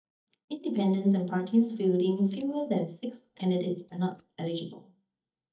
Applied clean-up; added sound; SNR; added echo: neural mask model DeepFilterNet 3.